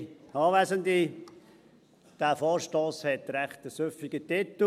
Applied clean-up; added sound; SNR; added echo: none; none; none; none.